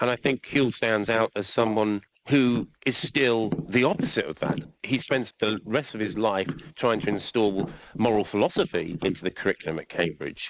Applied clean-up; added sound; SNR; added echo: neural mask model Resemble Enhance denoiser.